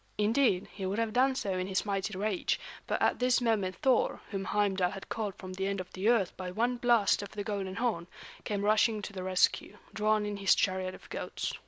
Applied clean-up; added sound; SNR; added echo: none; none; none; none.